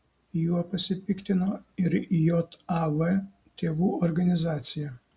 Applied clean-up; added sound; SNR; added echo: none; none; none; none.